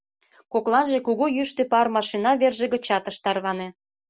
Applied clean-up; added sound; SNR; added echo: none; none; none; none.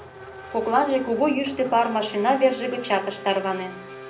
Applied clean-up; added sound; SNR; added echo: none; Race car, auto racing / Accelerating, revving, vroom; 15 dB; reverberation time 0.5 s.